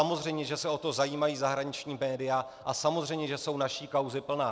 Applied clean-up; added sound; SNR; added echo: none; none; none; none.